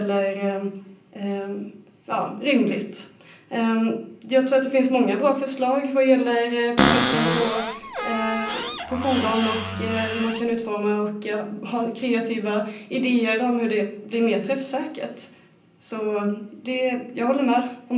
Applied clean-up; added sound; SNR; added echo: none; Cupboard open or close; 1 dB; reverberation time 0.6 s.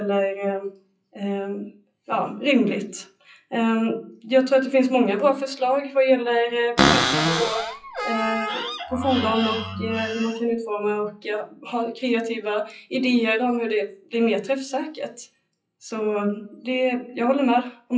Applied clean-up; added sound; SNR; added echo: classical method WPE with log-MMSE.